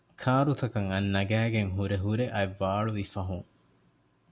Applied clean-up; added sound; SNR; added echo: none; none; none; none.